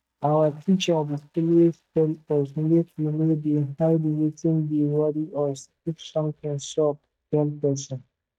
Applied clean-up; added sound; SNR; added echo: neural mask model DeepFilterNet 3.